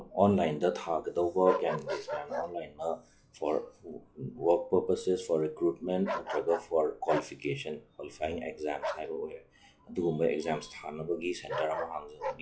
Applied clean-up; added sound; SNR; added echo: classical method log-MMSE.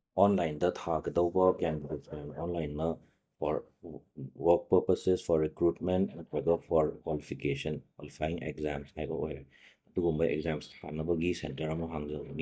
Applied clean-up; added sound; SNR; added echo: neural mask model DeepFilterNet 3.